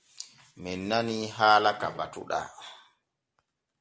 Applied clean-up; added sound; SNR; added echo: none; none; none; none.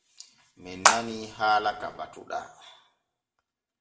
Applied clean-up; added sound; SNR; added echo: none; Water / Splash, splatter; -5 dB; reverberation time 0.5 s.